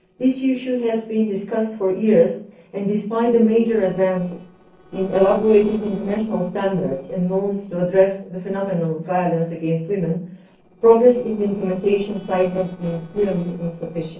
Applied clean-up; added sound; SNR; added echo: neural separator model SepFormer DNS4.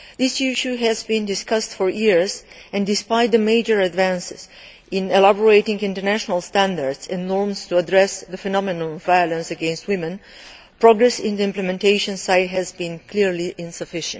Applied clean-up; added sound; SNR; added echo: none; none; none; none.